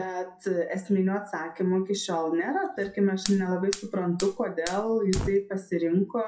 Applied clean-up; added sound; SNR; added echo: classical method WPE with log-MMSE.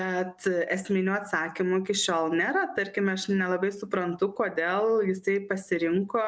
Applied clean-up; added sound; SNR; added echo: none; none; none; none.